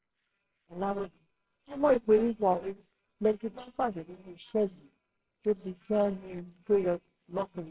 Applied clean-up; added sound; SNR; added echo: neural separator model SepFormer WHAMR!.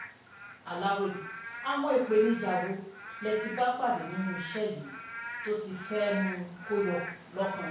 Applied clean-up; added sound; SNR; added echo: none; Rain / Frog; 11 dB; reverberation time 0.6 s.